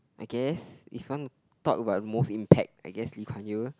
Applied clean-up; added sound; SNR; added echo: none; none; none; none.